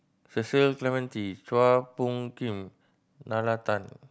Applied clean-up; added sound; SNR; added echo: none; none; none; none.